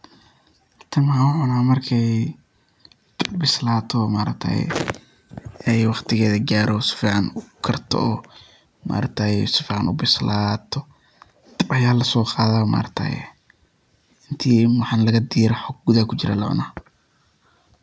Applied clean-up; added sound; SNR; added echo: none; none; none; none.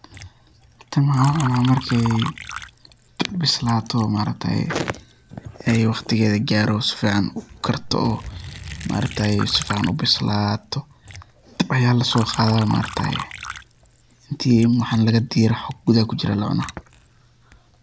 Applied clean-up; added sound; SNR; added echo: none; Liquid; 15 dB; none.